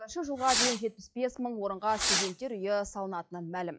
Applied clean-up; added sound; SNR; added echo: classical method log-MMSE.